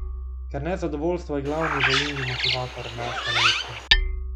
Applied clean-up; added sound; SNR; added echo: none; Hammer + Bird; -5 dB; none.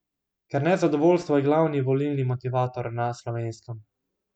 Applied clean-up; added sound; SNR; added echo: none; none; none; none.